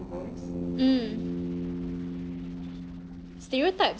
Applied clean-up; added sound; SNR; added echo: neural separator model SepFormer DNS4.